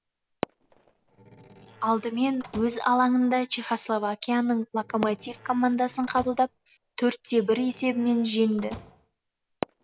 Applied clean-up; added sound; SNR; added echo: none; Fireworks + Slam; 16 dB; none.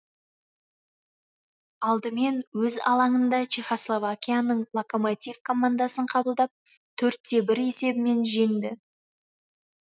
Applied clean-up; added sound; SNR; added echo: none; none; none; none.